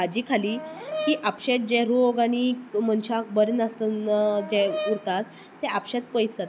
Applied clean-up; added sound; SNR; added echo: none; Brass instrument; 10 dB; none.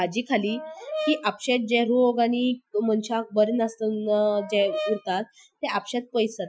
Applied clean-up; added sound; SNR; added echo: classical method Wiener filter.